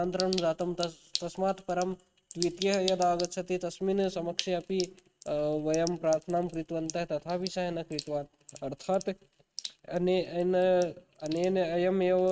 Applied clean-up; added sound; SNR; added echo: neural mask model RNNoise.